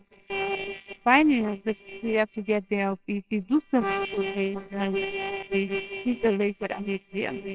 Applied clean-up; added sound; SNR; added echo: neural separator model SepFormer WHAMR!.